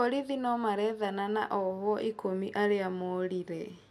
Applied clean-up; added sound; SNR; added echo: none; none; none; none.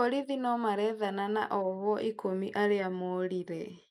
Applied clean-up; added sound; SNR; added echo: neural mask model Resemble Enhance denoiser.